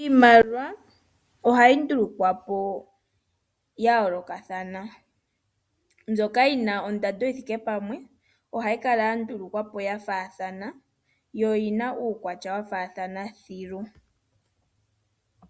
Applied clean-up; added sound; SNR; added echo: none; none; none; none.